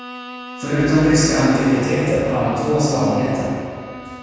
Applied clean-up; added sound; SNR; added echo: none; Bowed string instrument; 17 dB; reverberation time 2.1 s.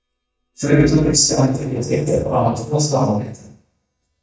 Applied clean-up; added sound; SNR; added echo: neural mask model DeepFilterNet 3.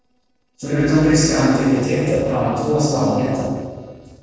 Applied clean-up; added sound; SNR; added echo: neural separator model SepFormer DNS4.